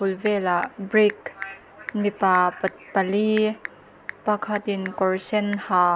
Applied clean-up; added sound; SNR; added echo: none; Telephone / Typing; 18 dB; none.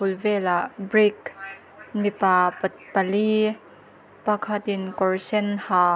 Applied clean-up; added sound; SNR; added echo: none; none; none; none.